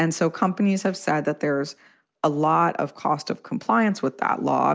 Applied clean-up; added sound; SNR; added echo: none; none; none; none.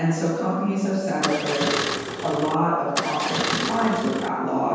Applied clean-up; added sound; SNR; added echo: none; Engine starting; 4 dB; reverberation time 1.2 s.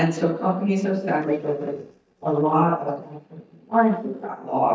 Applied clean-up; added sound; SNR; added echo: neural mask model DeepFilterNet 3.